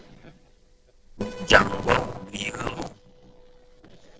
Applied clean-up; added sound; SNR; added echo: neural separator model SepFormer DNS4.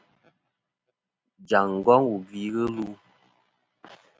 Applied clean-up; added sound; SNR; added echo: none; none; none; none.